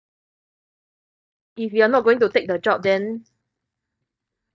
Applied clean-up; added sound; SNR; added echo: neural mask model DeepFilterNet 3.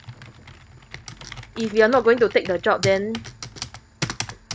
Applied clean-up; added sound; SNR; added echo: none; Computer keyboard; 12 dB; none.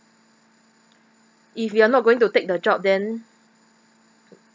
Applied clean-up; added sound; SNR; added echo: none; none; none; none.